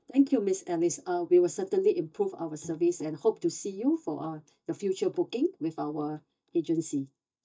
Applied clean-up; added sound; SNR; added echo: neural mask model DeepFilterNet 3.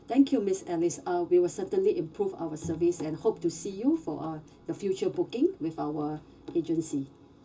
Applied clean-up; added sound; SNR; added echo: none; Bowed string instrument; 19 dB; reverberation time 0.2 s.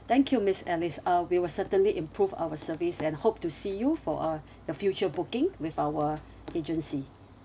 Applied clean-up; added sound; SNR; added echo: none; none; none; none.